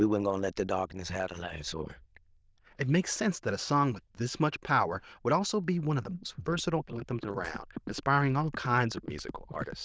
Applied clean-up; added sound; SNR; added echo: neural diffusion model UNIVERSE++.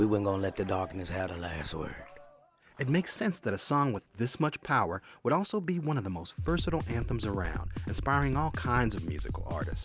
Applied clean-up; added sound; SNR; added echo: none; Drum kit; 3 dB; none.